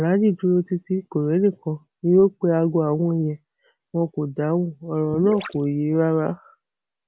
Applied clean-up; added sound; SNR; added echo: none; Gurgling / Liquid; 12 dB; none.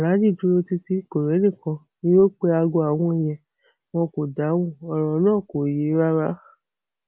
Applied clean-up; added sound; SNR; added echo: none; none; none; none.